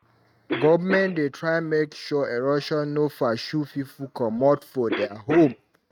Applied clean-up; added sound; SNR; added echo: neural mask model RNNoise.